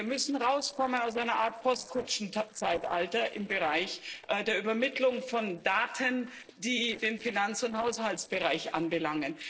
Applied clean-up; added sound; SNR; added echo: neural separator model SepFormer DNS4.